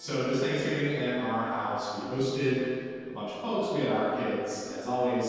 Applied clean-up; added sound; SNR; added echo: neural separator model SepFormer DNS4.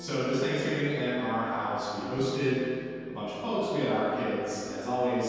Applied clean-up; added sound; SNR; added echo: none; Guitar; 18 dB; reverberation time 2.1 s.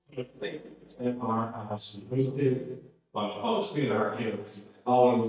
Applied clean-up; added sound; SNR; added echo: neural mask model DeepFilterNet 3.